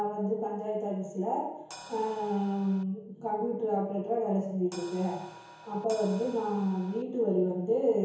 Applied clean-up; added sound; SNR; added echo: none; Crash cymbal; 17 dB; reverberation time 1.0 s.